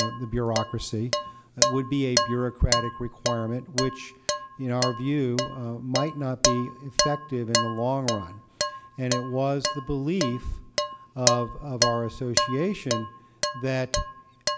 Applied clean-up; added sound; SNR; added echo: none; Dishes, pots, and pans; 1 dB; none.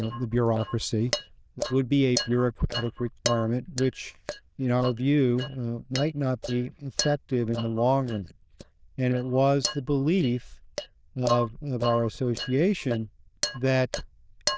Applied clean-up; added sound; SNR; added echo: neural diffusion model UNIVERSE++.